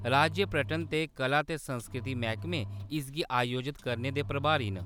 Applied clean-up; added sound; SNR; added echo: none; Engine; 10 dB; none.